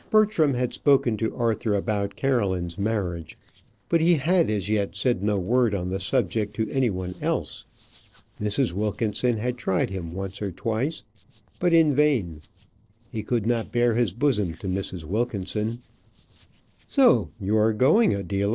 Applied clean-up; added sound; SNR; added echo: neural separator model SepFormer DNS4.